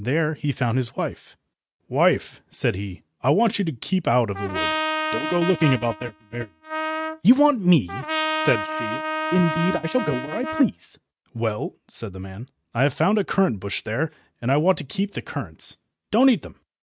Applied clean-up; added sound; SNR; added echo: neural mask model RNNoise.